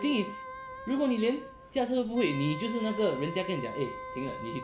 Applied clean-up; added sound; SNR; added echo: none; Wind instrument, woodwind instrument; 11 dB; none.